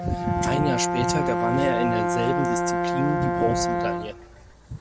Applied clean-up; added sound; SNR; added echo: none; Brass instrument; -2 dB; none.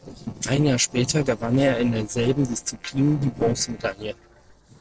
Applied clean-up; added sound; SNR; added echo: neural separator model SepFormer DNS4.